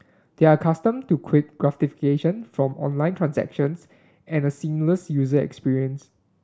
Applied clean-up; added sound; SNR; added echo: none; none; none; none.